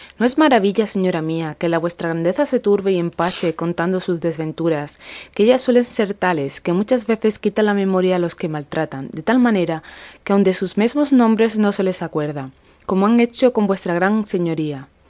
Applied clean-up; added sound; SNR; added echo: none; Domestic sounds, home sounds; 15 dB; none.